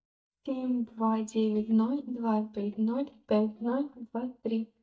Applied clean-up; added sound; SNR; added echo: neural mask model DeepFilterNet 3.